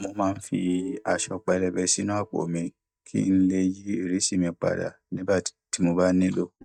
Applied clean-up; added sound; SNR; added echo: neural mask model DeepFilterNet 3.